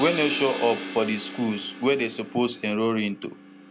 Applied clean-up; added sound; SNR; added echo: none; Crash cymbal; 11 dB; none.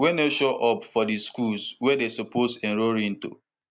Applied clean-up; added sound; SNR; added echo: none; none; none; none.